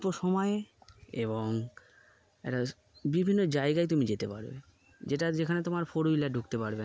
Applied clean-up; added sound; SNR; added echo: none; none; none; none.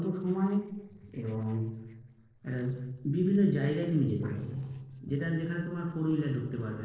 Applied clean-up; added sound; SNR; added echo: neural separator model SepFormer DNS4.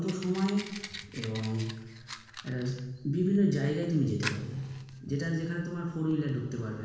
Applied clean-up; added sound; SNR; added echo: none; Fire; 15 dB; reverberation time 1.1 s.